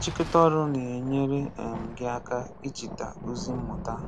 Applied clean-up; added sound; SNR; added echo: none; Thunder; 10 dB; none.